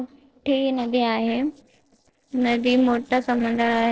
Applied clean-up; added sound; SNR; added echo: neural separator model SepFormer DNS4.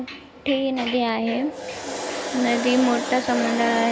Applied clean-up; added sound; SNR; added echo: none; none; none; none.